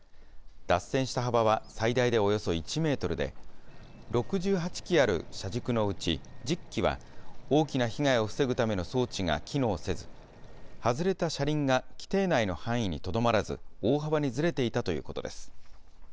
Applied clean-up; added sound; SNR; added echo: none; none; none; none.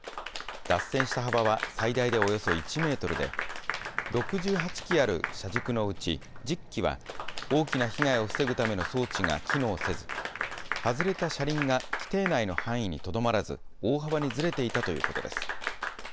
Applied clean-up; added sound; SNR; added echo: none; Applause / Clapping; 6 dB; none.